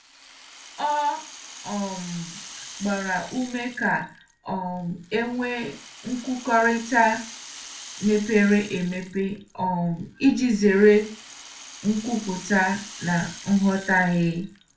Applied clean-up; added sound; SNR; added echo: none; Rattle (instrument); 18 dB; reverberation time 0.3 s.